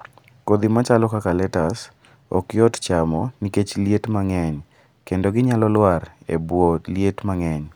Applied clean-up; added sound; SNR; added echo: none; none; none; none.